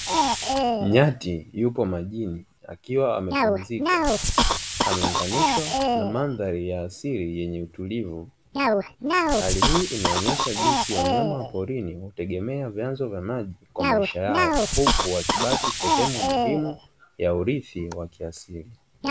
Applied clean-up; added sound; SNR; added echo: none; Cough; -2 dB; none.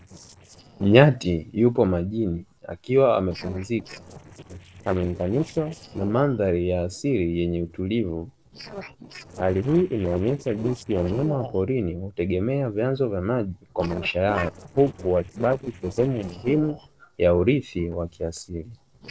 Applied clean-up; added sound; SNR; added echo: neural separator model SepFormer DNS4.